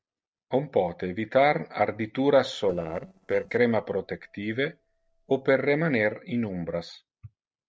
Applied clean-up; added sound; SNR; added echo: neural separator model SepFormer DNS4.